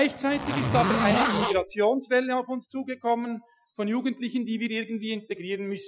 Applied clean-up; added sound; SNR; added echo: classical method Wiener filter.